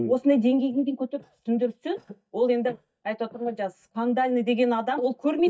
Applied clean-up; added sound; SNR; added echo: neural mask model DeepFilterNet 3.